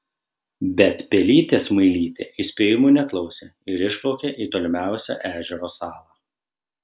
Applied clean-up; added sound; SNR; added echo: none; none; none; none.